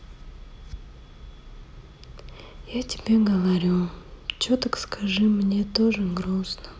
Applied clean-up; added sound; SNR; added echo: none; none; none; none.